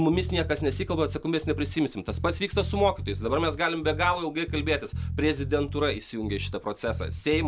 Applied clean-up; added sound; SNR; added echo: none; Bass guitar; 7 dB; none.